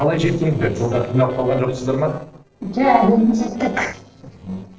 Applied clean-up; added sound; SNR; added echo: neural separator model SepFormer DNS4.